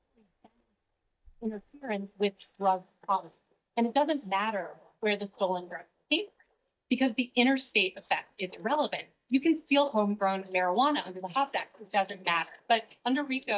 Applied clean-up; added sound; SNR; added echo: neural mask model DeepFilterNet 3.